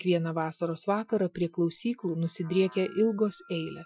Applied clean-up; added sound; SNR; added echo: classical method Wiener filter.